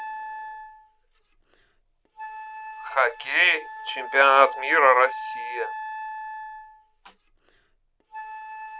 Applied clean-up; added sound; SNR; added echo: none; Wind instrument, woodwind instrument; 11 dB; none.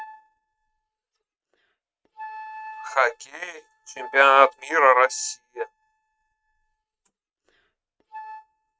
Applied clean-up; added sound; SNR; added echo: neural mask model RNNoise.